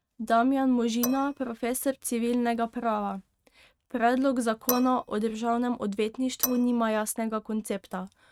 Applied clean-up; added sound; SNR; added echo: neural mask model RNNoise.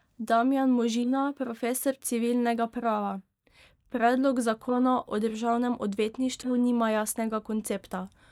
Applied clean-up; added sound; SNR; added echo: neural mask model DeepFilterNet 3.